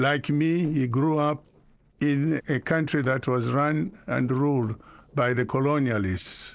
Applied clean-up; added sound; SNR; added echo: neural separator model SepFormer DNS4.